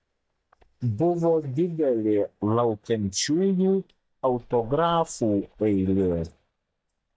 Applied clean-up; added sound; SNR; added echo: neural mask model DeepFilterNet 3.